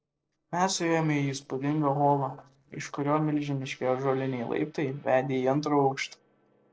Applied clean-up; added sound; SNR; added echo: neural separator model SepFormer DNS4.